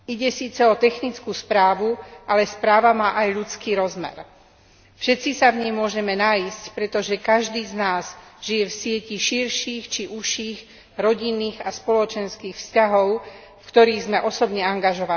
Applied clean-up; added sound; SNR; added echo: none; none; none; none.